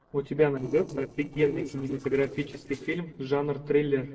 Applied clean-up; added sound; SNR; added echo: neural separator model SepFormer DNS4.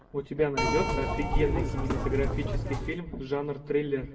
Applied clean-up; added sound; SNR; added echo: none; Keyboard (musical); -3 dB; reverberation time 1.0 s.